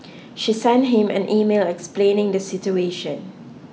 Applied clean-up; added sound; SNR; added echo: none; none; none; none.